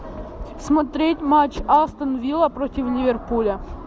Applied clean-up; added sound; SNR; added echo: none; none; none; none.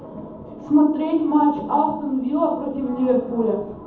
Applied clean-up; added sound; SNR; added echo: none; none; none; reverberation time 0.8 s.